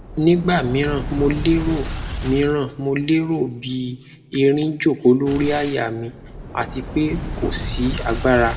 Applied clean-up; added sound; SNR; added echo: none; Boom; 9 dB; reverberation time 0.9 s.